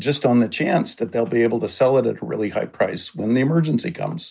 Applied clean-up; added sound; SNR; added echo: none; none; none; none.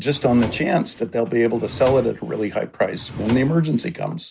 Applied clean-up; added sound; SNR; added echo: none; Drawer open or close; 14 dB; none.